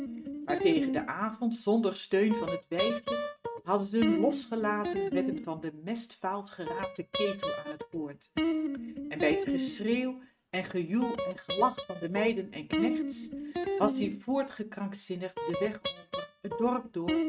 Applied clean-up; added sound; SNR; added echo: neural mask model RNNoise.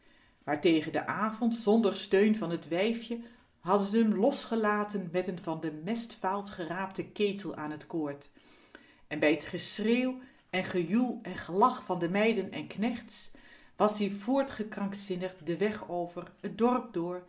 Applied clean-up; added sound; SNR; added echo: none; none; none; none.